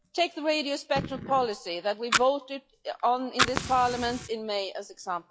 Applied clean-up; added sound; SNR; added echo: classical method log-MMSE.